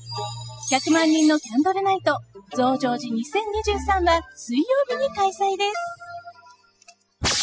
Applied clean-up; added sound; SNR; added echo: classical method spectral subtraction.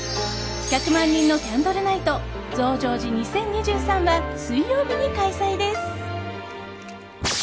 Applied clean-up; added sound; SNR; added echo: none; none; none; none.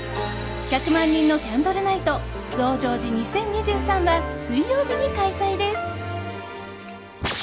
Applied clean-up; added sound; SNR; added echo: none; Wind instrument, woodwind instrument; 19 dB; none.